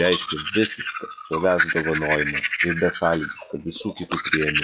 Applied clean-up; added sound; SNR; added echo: classical method log-MMSE.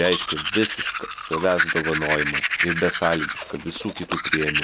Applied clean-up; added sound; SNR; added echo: none; Domestic sounds, home sounds; -1 dB; none.